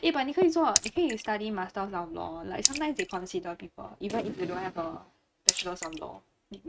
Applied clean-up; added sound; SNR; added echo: neural mask model RNNoise.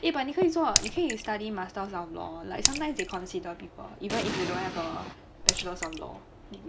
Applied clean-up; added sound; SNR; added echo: none; Explosion + Raindrop / Splash, splatter; -1 dB; none.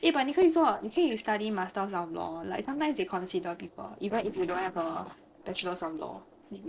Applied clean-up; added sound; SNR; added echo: neural separator model SepFormer DNS4.